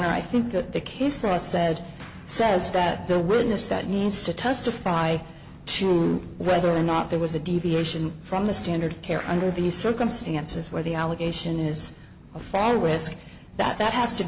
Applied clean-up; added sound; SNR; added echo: none; none; none; none.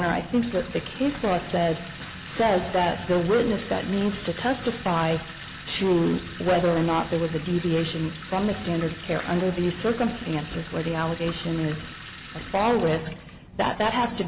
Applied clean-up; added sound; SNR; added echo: none; Sink (filling or washing) / Water tap, faucet; 16 dB; none.